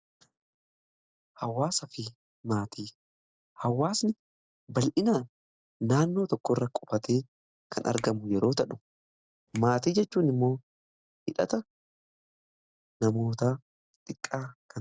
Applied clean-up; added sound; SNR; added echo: neural separator model SepFormer DNS4.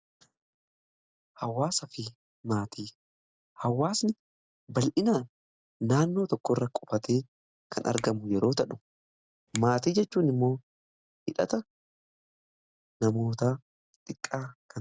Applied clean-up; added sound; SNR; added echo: none; Finger snapping; 17 dB; none.